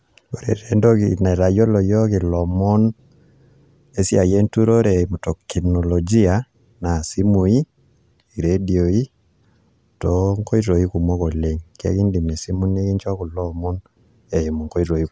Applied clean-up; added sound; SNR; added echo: none; none; none; none.